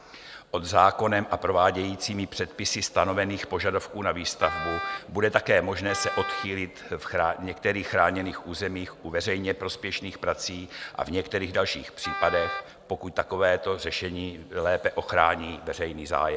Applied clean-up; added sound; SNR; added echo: none; Wind instrument, woodwind instrument; 7 dB; none.